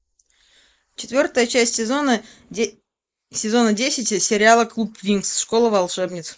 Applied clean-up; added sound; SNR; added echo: neural mask model Resemble Enhance denoiser.